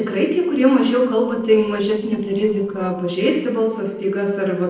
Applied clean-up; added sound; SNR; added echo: neural separator model SepFormer DNS4.